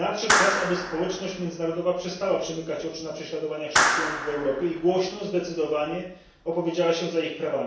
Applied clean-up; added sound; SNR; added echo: none; Clapping; 2 dB; reverberation time 0.7 s.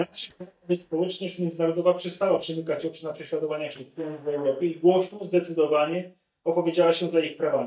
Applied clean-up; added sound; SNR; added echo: neural mask model DeepFilterNet 3.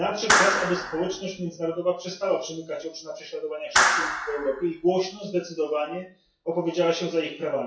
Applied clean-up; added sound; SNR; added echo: classical method WPE with log-MMSE.